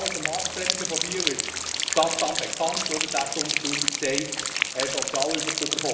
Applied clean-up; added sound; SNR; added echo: none; Rain; -2 dB; reverberation time 0.9 s.